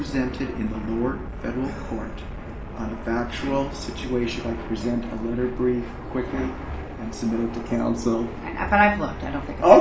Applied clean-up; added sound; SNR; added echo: none; Fixed-wing aircraft, airplane; 10 dB; reverberation time 0.5 s.